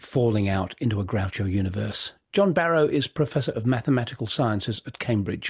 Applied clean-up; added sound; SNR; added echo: none; none; none; none.